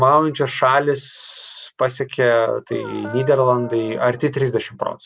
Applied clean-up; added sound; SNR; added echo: none; Dog; 14 dB; none.